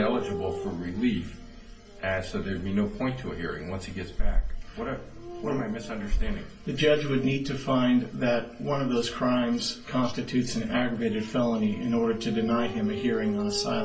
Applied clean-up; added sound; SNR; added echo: none; Dog; 15 dB; reverberation time 0.3 s.